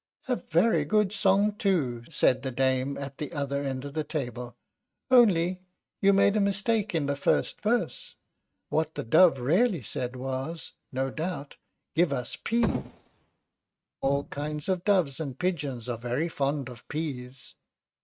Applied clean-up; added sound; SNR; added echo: neural mask model RNNoise.